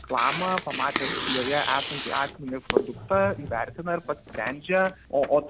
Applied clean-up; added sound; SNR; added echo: none; Tearing; 4 dB; none.